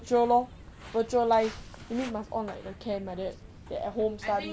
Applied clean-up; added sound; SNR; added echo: none; Walk, footsteps; 17 dB; none.